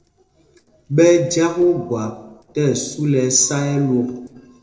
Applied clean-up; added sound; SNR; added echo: neural separator model SepFormer DNS4.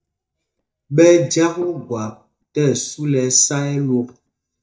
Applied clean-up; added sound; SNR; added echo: neural mask model DeepFilterNet 3.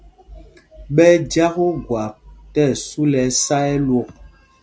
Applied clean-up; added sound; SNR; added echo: none; none; none; none.